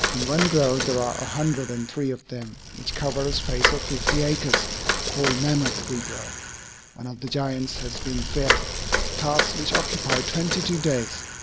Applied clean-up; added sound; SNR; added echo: none; Bicycle; 0 dB; none.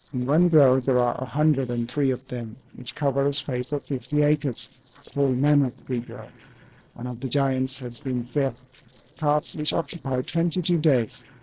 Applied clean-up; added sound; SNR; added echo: neural separator model SepFormer DNS4.